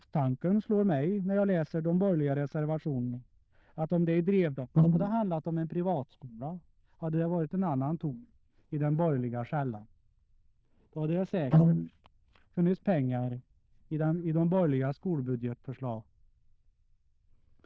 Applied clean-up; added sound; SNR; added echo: neural diffusion model UNIVERSE++.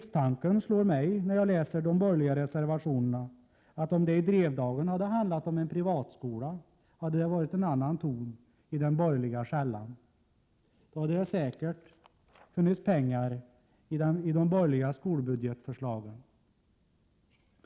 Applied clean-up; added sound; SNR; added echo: none; none; none; none.